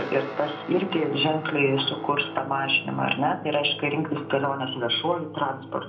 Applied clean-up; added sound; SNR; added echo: none; Guitar; 13 dB; reverberation time 0.5 s.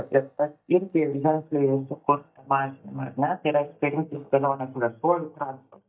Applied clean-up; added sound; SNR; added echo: neural mask model DeepFilterNet 3.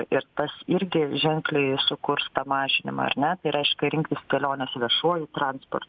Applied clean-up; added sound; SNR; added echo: none; none; none; none.